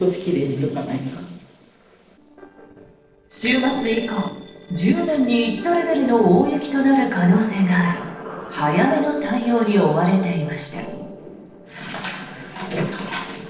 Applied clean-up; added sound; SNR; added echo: neural separator model SepFormer DNS4.